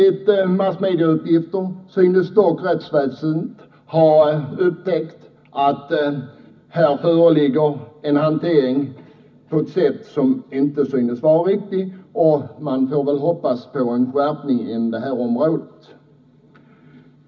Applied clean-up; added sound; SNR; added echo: none; none; none; reverberation time 0.4 s.